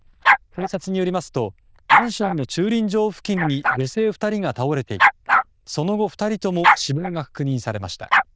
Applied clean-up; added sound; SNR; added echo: neural diffusion model UNIVERSE++.